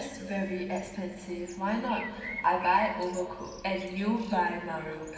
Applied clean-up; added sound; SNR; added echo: none; Bird; 15 dB; reverberation time 1.7 s.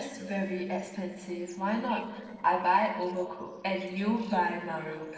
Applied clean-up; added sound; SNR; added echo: neural separator model SepFormer DNS4.